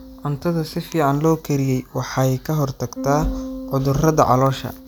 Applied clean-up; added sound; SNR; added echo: none; Bass guitar; 15 dB; none.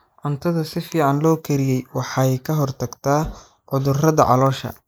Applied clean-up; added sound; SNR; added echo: neural mask model Resemble Enhance denoiser.